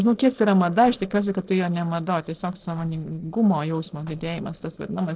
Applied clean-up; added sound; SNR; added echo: neural separator model SepFormer DNS4.